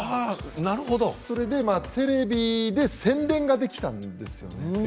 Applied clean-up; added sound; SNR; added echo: none; none; none; none.